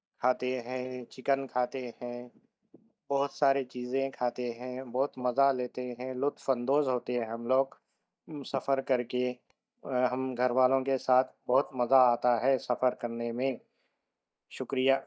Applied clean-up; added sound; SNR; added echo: neural mask model DeepFilterNet 3.